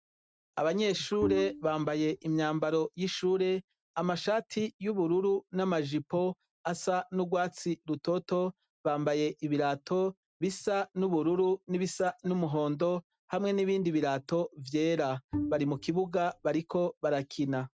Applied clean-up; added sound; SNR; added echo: neural mask model RNNoise.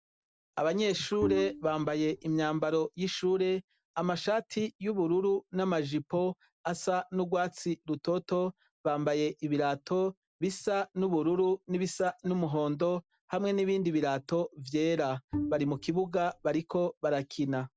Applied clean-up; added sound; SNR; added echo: none; Bowed string instrument; 8 dB; none.